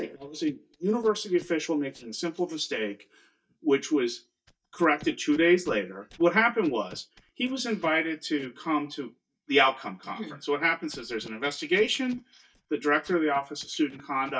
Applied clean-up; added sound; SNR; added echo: neural mask model DeepFilterNet 3.